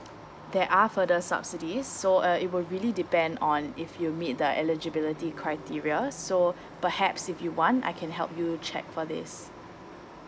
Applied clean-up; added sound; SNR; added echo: none; none; none; none.